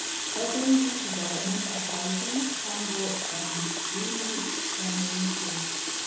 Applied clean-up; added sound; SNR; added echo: none; Water tap, faucet; -1 dB; reverberation time 1.0 s.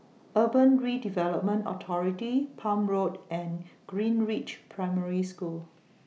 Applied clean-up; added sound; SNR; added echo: none; none; none; none.